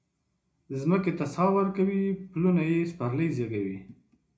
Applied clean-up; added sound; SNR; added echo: none; none; none; reverberation time 0.4 s.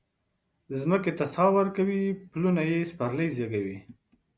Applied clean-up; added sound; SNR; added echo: none; none; none; none.